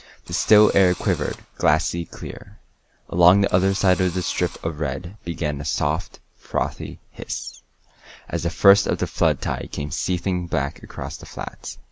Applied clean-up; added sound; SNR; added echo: none; Engine / Drill; 18 dB; none.